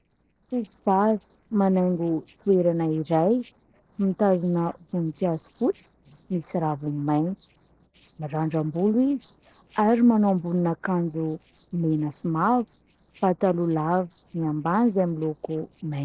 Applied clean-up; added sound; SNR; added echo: neural separator model SepFormer DNS4.